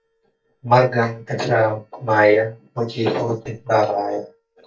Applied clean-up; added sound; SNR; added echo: neural mask model DeepFilterNet 3.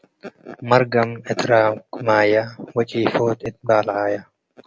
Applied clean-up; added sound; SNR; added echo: none; none; none; none.